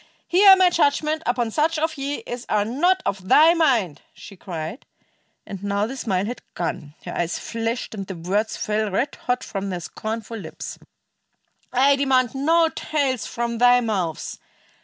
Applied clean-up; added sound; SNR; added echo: none; none; none; none.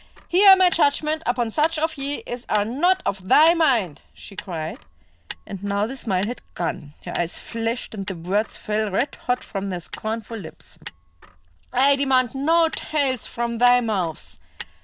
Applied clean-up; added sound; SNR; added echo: none; Motor vehicle (road); 18 dB; none.